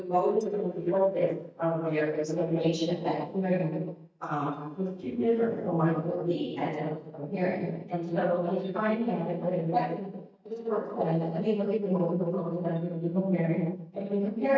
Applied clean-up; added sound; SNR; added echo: neural mask model DeepFilterNet 3.